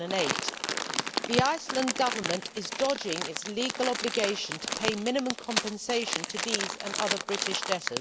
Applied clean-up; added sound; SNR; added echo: none; Crumpling, crinkling; 1 dB; none.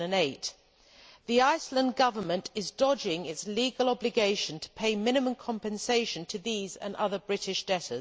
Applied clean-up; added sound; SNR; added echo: none; none; none; none.